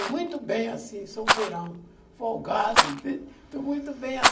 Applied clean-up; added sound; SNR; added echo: none; Rattle; -2 dB; reverberation time 1.4 s.